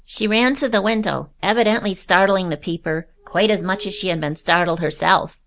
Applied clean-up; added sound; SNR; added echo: none; Glass; 20 dB; none.